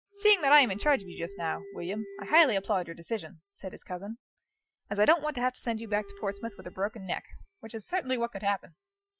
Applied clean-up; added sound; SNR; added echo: classical method Wiener filter.